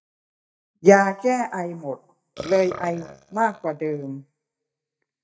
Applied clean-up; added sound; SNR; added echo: neural mask model DeepFilterNet 3.